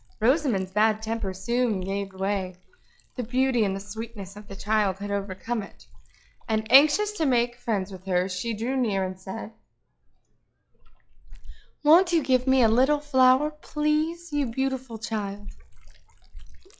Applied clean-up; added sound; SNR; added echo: classical method log-MMSE.